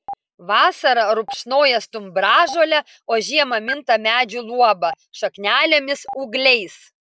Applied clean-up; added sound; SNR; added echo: none; Stream; 18 dB; none.